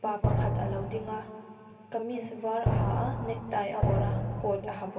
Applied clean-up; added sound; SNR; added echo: none; Drum; -4 dB; reverberation time 2.7 s.